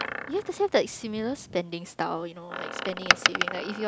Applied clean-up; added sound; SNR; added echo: none; Door; 1 dB; none.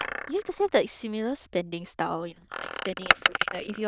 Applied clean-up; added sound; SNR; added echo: neural diffusion model UNIVERSE++.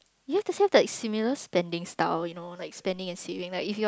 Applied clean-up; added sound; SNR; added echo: none; none; none; none.